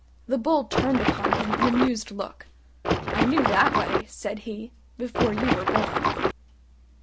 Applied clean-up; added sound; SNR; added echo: none; Water / Splash, splatter; -3 dB; none.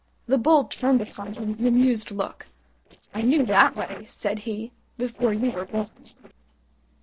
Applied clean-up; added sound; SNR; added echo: neural separator model SepFormer DNS4.